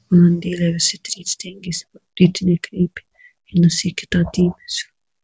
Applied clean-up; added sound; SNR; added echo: none; none; none; none.